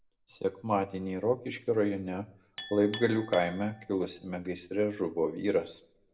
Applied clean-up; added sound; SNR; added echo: none; Chink, clink; 20 dB; reverberation time 0.4 s.